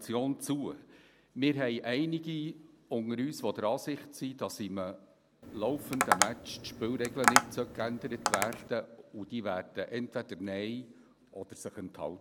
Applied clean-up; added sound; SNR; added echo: none; Tap; -3 dB; none.